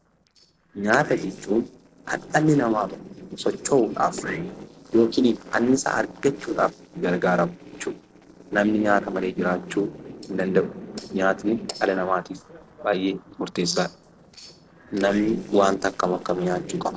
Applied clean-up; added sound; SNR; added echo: neural separator model SepFormer DNS4.